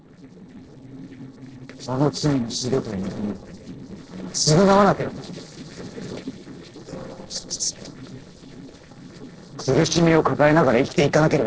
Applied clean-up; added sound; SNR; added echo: neural separator model SepFormer DNS4.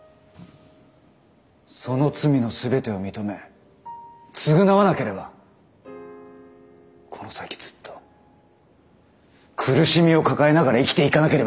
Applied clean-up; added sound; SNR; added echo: none; none; none; none.